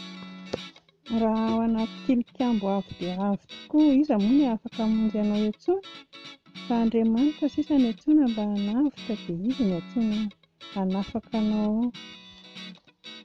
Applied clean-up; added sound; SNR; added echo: none; Guitar; 18 dB; none.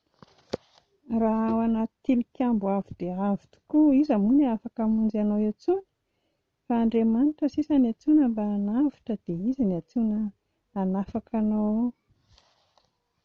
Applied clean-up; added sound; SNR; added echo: none; none; none; none.